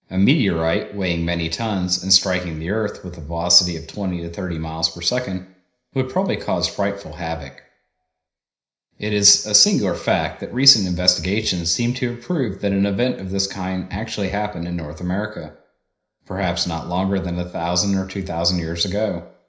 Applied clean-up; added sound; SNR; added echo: none; none; none; reverberation time 0.5 s.